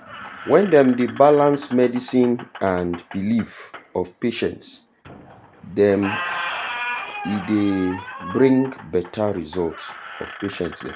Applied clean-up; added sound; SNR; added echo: none; Squeak; 13 dB; none.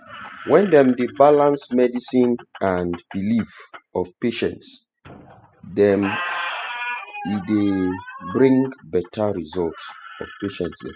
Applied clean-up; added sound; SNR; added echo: classical method spectral subtraction.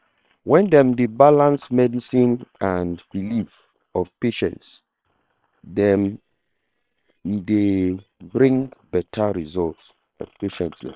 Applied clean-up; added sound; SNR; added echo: neural separator model SepFormer WHAM!.